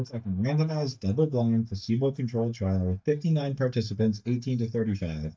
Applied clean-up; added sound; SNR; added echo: neural mask model DeepFilterNet 3.